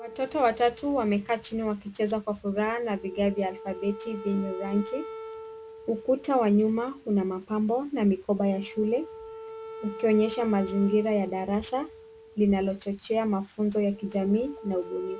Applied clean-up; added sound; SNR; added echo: none; Wind instrument, woodwind instrument; 16 dB; none.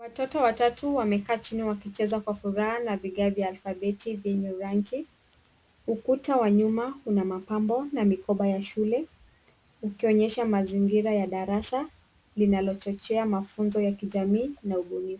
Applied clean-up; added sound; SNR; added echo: none; none; none; none.